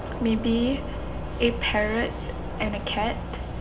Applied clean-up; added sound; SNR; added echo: none; Insect / Frog; 5 dB; reverberation time 1.0 s.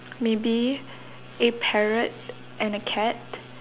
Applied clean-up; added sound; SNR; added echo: none; none; none; none.